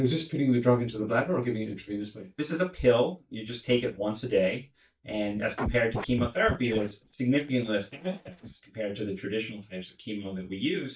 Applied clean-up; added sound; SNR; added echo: neural mask model DeepFilterNet 3.